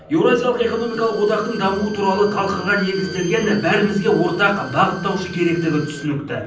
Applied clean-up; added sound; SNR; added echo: none; Bowed string instrument; 18 dB; reverberation time 0.6 s.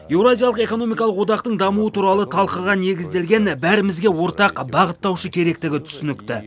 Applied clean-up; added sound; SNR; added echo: none; none; none; none.